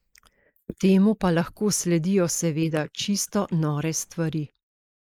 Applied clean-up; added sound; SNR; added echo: neural mask model Resemble Enhance denoiser.